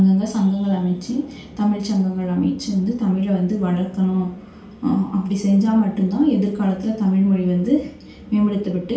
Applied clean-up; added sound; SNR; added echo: none; none; none; reverberation time 0.4 s.